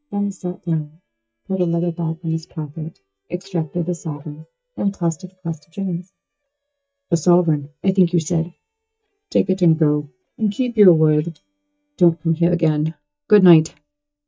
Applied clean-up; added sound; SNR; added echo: neural mask model DeepFilterNet 3.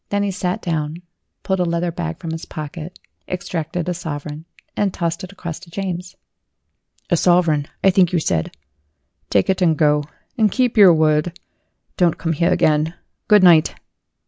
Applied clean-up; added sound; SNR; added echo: none; none; none; none.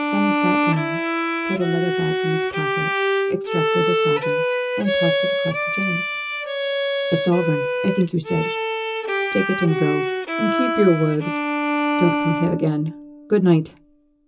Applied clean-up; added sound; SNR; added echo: none; Bowed string instrument; -1 dB; reverberation time 0.2 s.